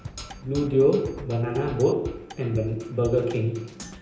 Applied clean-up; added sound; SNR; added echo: none; Percussion; 15 dB; reverberation time 0.8 s.